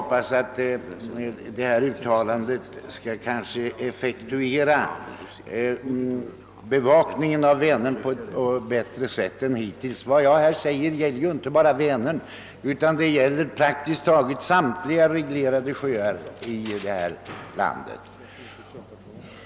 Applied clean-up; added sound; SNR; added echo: none; none; none; none.